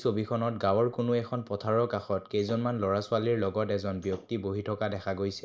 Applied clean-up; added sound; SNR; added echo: neural mask model DeepFilterNet 3.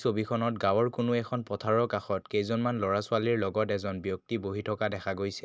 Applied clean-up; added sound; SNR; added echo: none; none; none; none.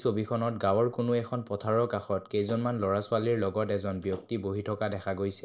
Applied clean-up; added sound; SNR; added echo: neural separator model SepFormer DNS4.